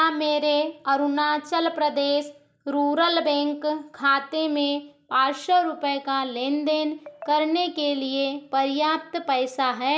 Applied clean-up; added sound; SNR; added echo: none; none; none; none.